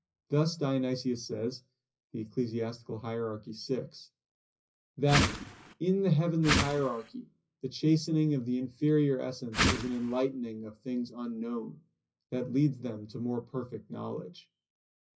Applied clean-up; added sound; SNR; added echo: classical method WPE with log-MMSE.